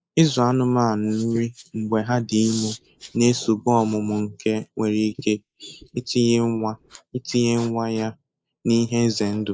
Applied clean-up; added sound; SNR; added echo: neural mask model Resemble Enhance denoiser.